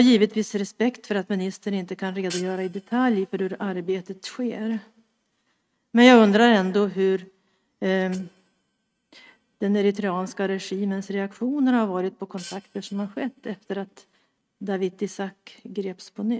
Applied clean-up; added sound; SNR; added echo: neural mask model RNNoise.